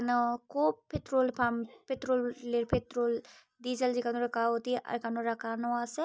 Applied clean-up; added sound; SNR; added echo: none; none; none; none.